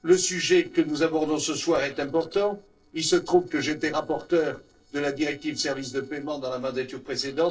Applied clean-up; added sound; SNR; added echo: neural separator model SepFormer DNS4.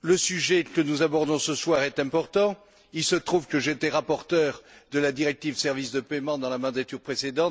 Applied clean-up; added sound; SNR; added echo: none; none; none; none.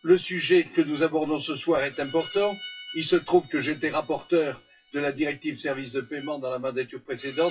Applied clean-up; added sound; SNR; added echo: classical method WPE with log-MMSE.